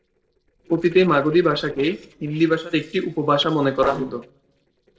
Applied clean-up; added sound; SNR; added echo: neural separator model SepFormer DNS4.